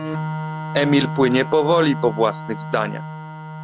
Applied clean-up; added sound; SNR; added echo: none; Organ; 7 dB; none.